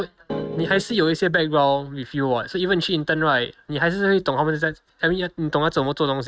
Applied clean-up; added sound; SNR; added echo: neural mask model RNNoise.